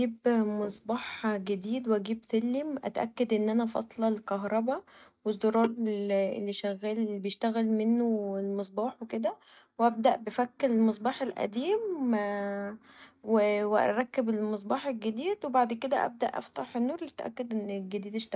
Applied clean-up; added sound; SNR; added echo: neural mask model DeepFilterNet 3.